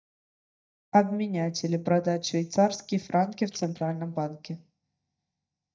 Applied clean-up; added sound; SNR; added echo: neural mask model DeepFilterNet 3.